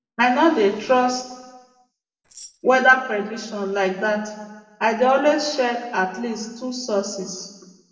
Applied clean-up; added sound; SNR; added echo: neural separator model SepFormer DNS4.